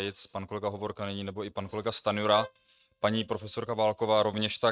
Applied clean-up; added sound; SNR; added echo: neural mask model RNNoise.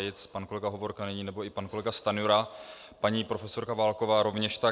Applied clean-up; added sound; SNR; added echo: none; none; none; none.